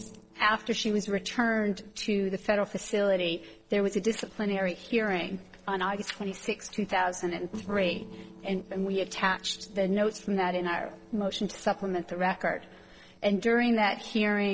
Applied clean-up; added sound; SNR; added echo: neural separator model SepFormer DNS4.